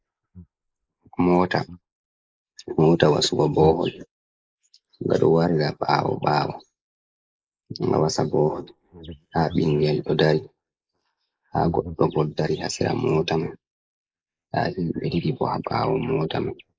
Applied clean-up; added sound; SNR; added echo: neural mask model Resemble Enhance denoiser.